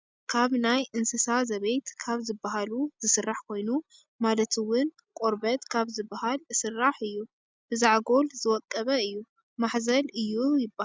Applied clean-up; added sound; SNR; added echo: none; none; none; none.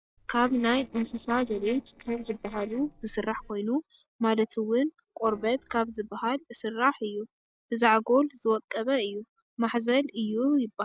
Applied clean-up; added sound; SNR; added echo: neural separator model SepFormer DNS4.